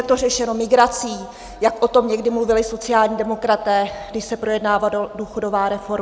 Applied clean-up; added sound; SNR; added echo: none; none; none; none.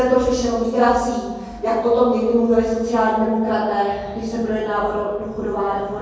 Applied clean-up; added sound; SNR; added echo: none; none; none; reverberation time 1.3 s.